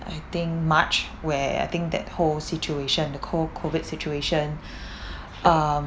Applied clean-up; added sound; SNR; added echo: none; none; none; none.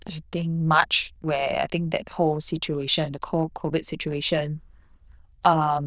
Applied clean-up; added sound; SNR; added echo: neural diffusion model UNIVERSE++.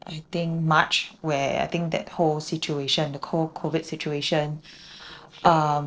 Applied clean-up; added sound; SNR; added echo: neural separator model SepFormer DNS4.